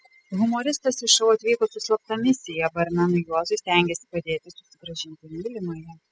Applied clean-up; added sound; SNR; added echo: classical method spectral subtraction.